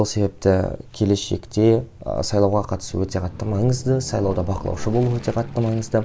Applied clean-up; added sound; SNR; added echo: none; Aircraft; 18 dB; none.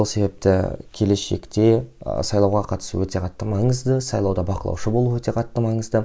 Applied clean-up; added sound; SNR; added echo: none; none; none; none.